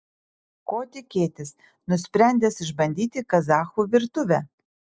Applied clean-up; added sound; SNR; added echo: none; none; none; none.